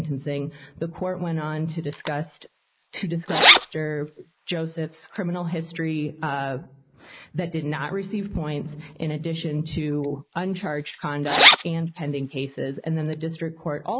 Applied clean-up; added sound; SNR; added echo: neural mask model Resemble Enhance denoiser.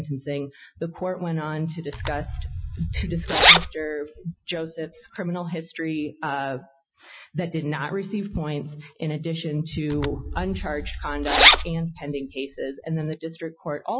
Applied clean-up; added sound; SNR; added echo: classical method Wiener filter.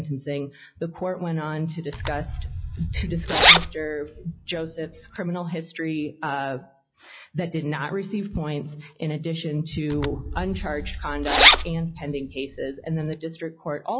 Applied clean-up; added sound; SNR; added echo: classical method log-MMSE.